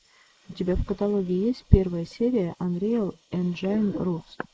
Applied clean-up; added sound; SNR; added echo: neural mask model Resemble Enhance denoiser.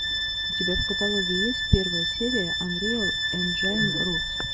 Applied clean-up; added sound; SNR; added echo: none; Bowed string instrument; -2 dB; none.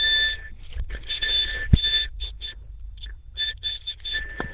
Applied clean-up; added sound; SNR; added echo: neural diffusion model UNIVERSE++.